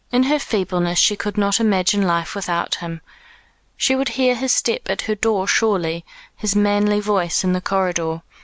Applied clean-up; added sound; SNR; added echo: none; none; none; none.